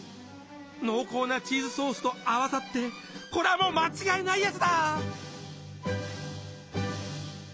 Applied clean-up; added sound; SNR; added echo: none; none; none; none.